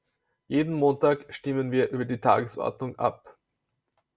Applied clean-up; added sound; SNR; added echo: none; none; none; none.